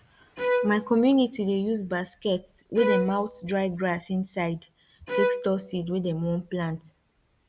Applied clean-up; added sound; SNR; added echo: none; Bowed string instrument; 6 dB; none.